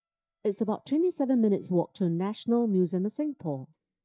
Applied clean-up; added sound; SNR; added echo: neural mask model DeepFilterNet 3.